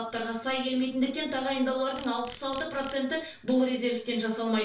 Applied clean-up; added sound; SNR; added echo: none; Insect; 19 dB; reverberation time 0.3 s.